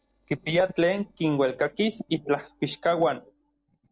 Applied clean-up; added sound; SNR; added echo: neural separator model SepFormer DNS4.